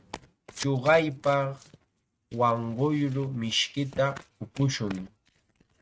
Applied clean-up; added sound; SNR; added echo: neural mask model RNNoise.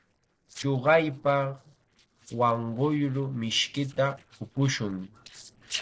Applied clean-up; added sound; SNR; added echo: neural separator model SepFormer DNS4.